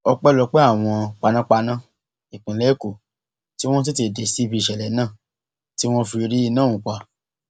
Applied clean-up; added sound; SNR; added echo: none; none; none; none.